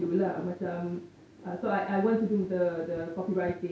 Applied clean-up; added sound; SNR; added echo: none; none; none; none.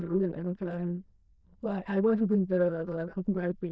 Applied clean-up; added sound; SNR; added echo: neural diffusion model UNIVERSE++.